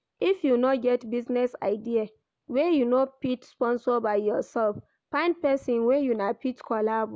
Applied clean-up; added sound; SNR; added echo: none; none; none; none.